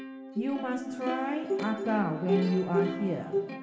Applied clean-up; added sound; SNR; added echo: none; Plucked string instrument; 2 dB; reverberation time 2.1 s.